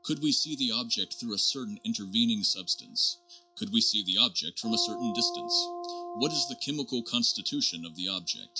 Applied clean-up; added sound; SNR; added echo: classical method log-MMSE.